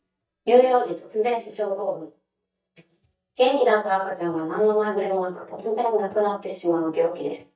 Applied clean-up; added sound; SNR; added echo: neural mask model DeepFilterNet 3.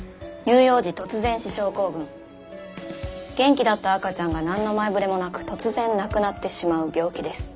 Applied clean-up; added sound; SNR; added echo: none; none; none; none.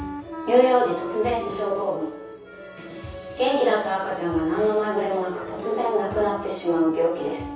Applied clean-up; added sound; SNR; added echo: none; Wind instrument, woodwind instrument; 13 dB; reverberation time 0.6 s.